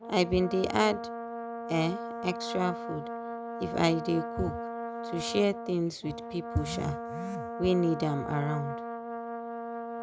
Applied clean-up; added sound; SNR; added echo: none; Brass instrument; 6 dB; none.